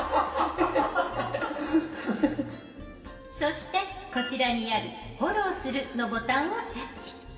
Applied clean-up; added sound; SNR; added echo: none; none; none; reverberation time 2.7 s.